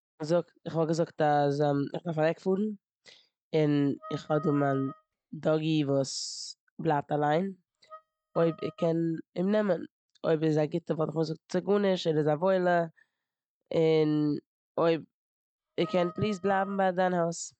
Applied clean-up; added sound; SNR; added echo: neural mask model RNNoise.